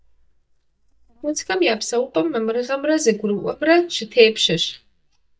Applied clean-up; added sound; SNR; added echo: neural mask model DeepFilterNet 3.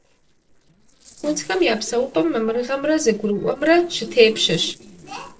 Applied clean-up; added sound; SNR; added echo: neural separator model SepFormer DNS4.